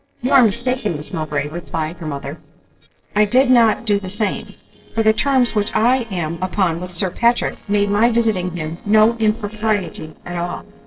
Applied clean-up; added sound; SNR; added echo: neural separator model SepFormer DNS4.